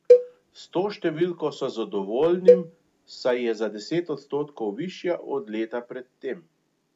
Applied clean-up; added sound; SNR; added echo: none; Cowbell; -5 dB; none.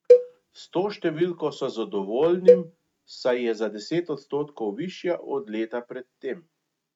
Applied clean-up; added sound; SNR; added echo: neural mask model RNNoise.